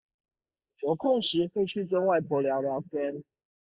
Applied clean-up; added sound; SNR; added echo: neural mask model Resemble Enhance denoiser.